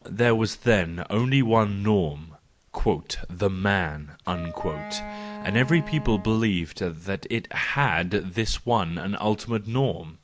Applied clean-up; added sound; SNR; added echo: none; Wind instrument, woodwind instrument; 14 dB; none.